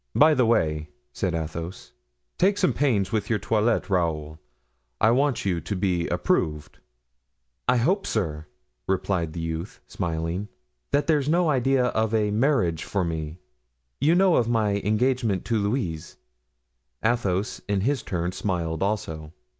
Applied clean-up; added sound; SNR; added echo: none; none; none; none.